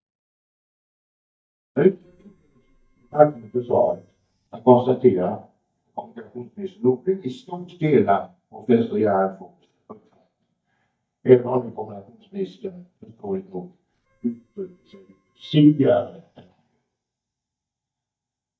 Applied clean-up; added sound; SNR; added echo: neural mask model DeepFilterNet 3.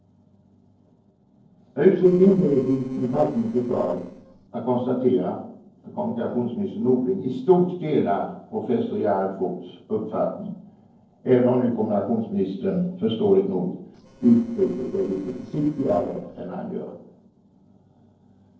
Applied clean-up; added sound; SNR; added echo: neural separator model SepFormer DNS4.